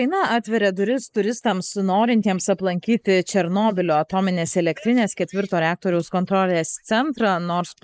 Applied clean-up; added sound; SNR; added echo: neural mask model Resemble Enhance denoiser.